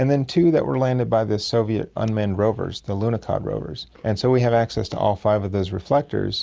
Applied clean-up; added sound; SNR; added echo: none; none; none; none.